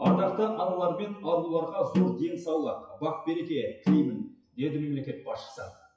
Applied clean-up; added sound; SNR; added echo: classical method WPE with log-MMSE.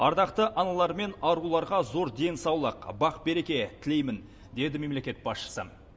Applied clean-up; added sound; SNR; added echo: none; none; none; none.